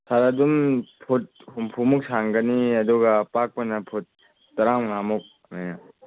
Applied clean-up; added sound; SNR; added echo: none; none; none; none.